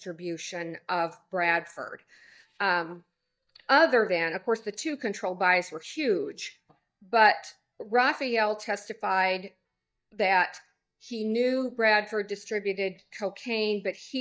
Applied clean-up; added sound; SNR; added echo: neural mask model DeepFilterNet 3.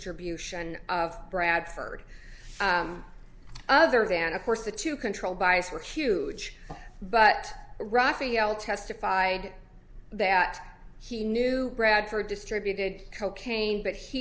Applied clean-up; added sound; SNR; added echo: none; none; none; none.